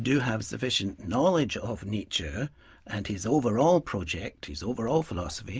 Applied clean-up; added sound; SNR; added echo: none; none; none; none.